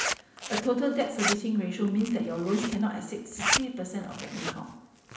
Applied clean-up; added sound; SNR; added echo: none; Zipper (clothing); 4 dB; reverberation time 0.8 s.